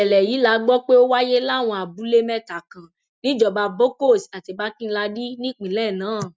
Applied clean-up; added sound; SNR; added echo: none; none; none; none.